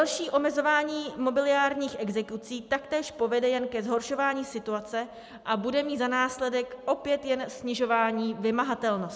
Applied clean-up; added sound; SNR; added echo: none; none; none; none.